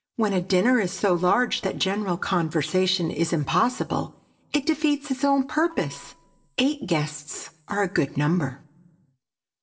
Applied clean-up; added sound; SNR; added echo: neural separator model SepFormer DNS4.